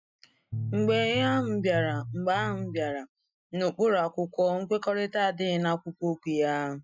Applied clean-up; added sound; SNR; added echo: classical method Wiener filter.